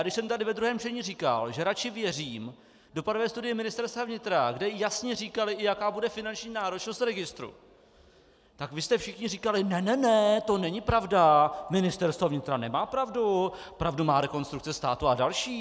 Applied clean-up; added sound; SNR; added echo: none; none; none; none.